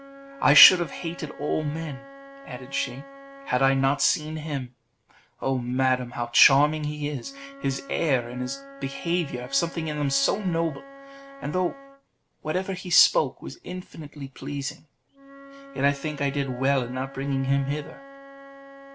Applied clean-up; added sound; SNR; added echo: none; Wind instrument, woodwind instrument; 18 dB; none.